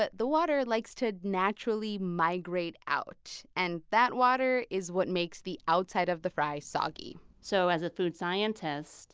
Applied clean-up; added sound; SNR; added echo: none; none; none; none.